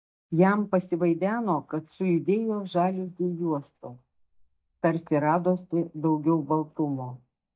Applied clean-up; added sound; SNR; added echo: neural mask model DeepFilterNet 3.